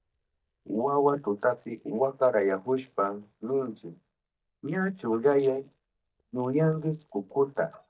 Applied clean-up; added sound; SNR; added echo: neural mask model DeepFilterNet 3.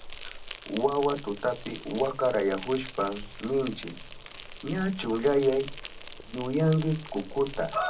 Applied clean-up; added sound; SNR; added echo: none; Insect; 13 dB; reverberation time 0.4 s.